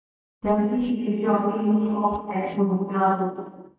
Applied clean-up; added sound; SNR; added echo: neural mask model DeepFilterNet 3.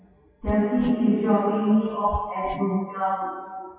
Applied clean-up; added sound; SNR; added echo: classical method WPE with log-MMSE.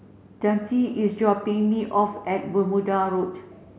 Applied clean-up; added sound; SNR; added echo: none; none; none; none.